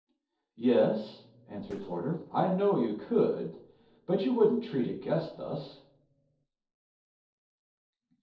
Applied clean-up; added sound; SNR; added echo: neural separator model SepFormer DNS4.